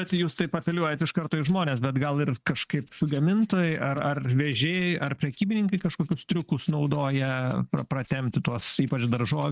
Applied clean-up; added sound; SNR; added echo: neural mask model RNNoise.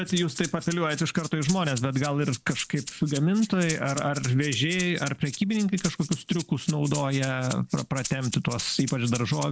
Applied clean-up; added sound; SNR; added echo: none; Rattle (instrument); 13 dB; none.